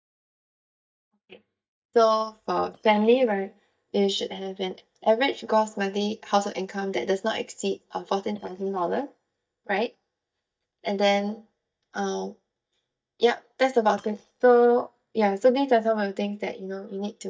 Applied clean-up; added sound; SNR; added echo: neural mask model DeepFilterNet 3.